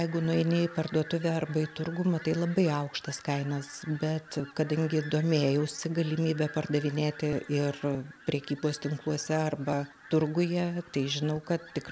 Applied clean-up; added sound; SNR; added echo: none; Fowl; 19 dB; none.